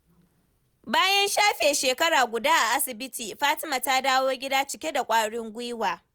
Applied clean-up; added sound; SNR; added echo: none; none; none; none.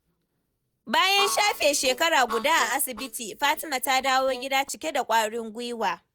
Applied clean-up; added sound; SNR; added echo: neural mask model DeepFilterNet 3.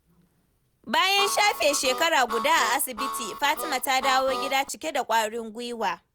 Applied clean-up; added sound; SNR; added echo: none; Harmonica; 8 dB; none.